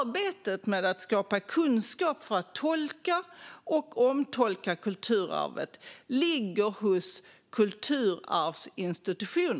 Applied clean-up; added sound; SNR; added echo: none; none; none; none.